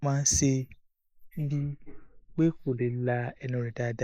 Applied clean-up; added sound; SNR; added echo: neural mask model Resemble Enhance denoiser.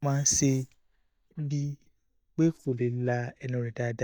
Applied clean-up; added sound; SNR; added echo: neural mask model DeepFilterNet 3.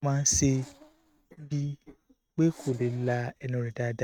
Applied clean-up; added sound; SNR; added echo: neural mask model RNNoise.